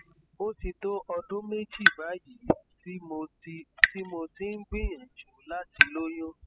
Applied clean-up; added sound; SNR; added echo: classical method spectral subtraction.